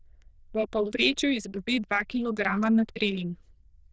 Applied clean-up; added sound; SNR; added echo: neural diffusion model UNIVERSE++.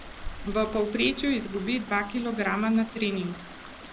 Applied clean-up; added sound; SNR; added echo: none; Stream; 12 dB; none.